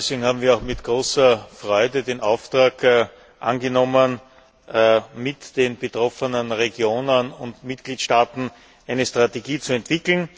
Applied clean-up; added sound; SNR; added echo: none; none; none; none.